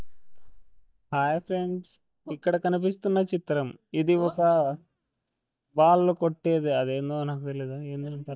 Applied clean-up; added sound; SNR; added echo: neural mask model DeepFilterNet 3.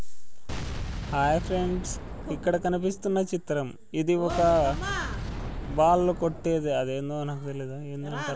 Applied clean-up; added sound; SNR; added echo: none; Boom; 9 dB; none.